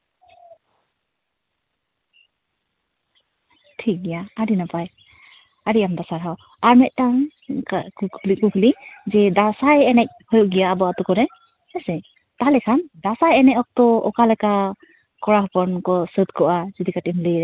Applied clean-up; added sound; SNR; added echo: none; none; none; none.